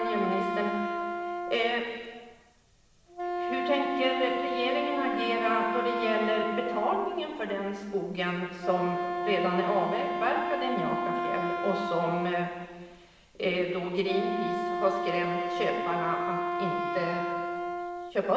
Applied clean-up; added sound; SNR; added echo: none; Wind instrument, woodwind instrument; 2 dB; reverberation time 1.7 s.